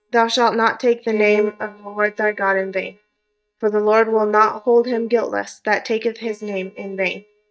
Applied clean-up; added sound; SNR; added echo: neural mask model DeepFilterNet 3.